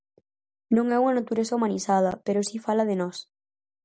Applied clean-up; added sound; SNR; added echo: none; none; none; none.